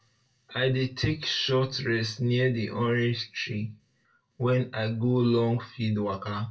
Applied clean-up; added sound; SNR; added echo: none; none; none; reverberation time 0.2 s.